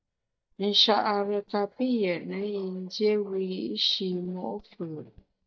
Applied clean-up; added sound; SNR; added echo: neural mask model DeepFilterNet 3.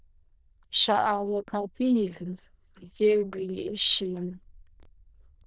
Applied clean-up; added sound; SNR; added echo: neural diffusion model UNIVERSE++.